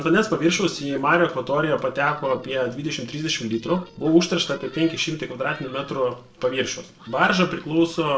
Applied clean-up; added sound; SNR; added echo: neural separator model SepFormer DNS4.